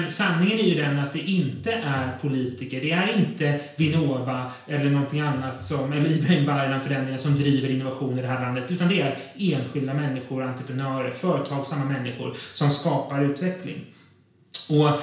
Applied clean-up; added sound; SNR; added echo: none; none; none; reverberation time 0.5 s.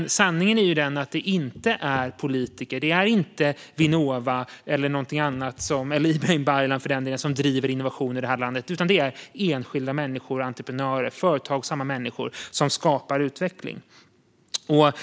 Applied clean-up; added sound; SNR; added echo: none; none; none; none.